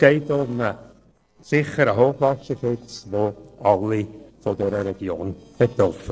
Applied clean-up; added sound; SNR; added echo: neural separator model SepFormer DNS4.